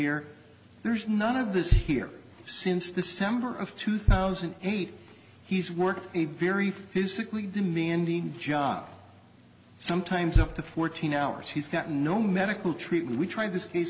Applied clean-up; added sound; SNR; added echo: none; Bass drum; 2 dB; none.